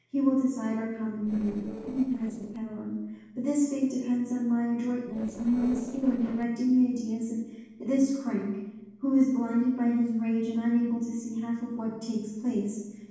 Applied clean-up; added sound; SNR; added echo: neural separator model SepFormer DNS4.